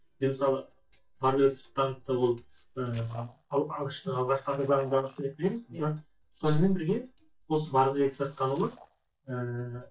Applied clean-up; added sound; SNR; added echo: neural mask model DeepFilterNet 3.